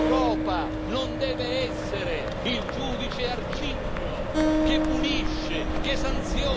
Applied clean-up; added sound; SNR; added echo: none; Acoustic guitar + Accelerating, revving, vroom; -5 dB; none.